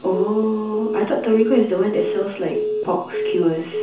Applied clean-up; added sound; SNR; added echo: none; Telephone; 5 dB; reverberation time 0.6 s.